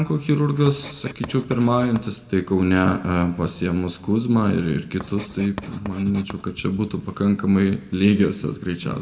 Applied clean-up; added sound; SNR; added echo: none; Writing; 18 dB; reverberation time 1.2 s.